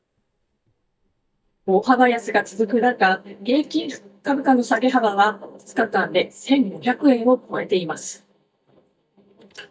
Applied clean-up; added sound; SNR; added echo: neural mask model DeepFilterNet 3.